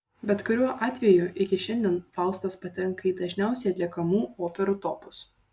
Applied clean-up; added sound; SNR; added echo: none; none; none; none.